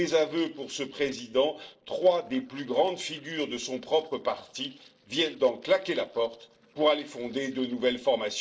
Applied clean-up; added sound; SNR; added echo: neural separator model SepFormer DNS4.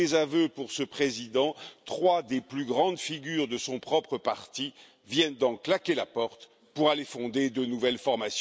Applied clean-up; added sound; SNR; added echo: none; none; none; none.